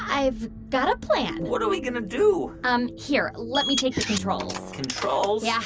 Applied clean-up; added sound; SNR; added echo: none; none; none; none.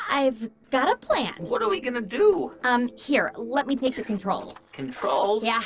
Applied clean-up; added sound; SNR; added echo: neural separator model SepFormer DNS4.